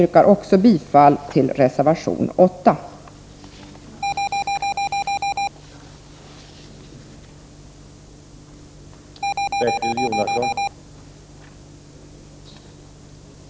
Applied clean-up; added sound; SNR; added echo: none; Alarm; 1 dB; none.